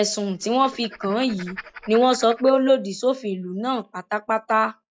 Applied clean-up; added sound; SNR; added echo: classical method log-MMSE.